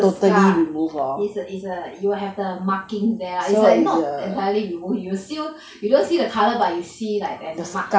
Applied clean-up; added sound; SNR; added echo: none; none; none; none.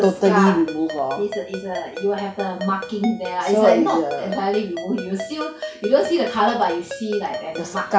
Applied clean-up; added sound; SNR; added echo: none; Ringtone; 12 dB; none.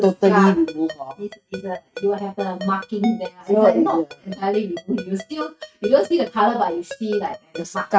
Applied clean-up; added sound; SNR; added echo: neural mask model RNNoise.